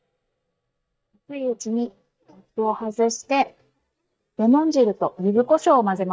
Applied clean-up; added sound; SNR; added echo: neural mask model DeepFilterNet 3.